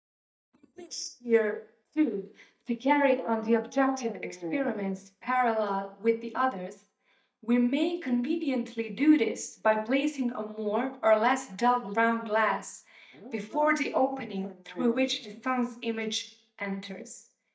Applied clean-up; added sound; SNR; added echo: neural mask model DeepFilterNet 3.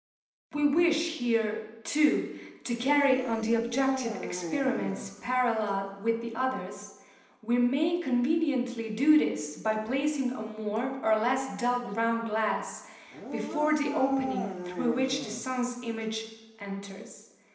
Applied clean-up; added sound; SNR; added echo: neural separator model SepFormer DNS4.